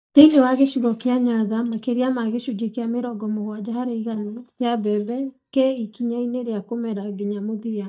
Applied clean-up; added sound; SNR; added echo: neural mask model DeepFilterNet 3.